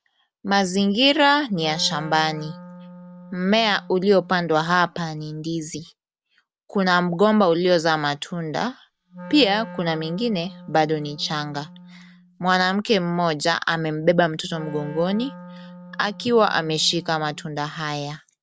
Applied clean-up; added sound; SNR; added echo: none; Wind instrument, woodwind instrument; 17 dB; none.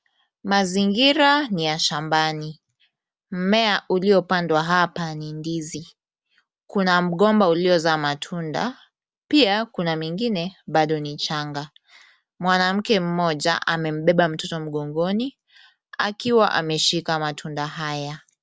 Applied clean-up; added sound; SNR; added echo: none; none; none; none.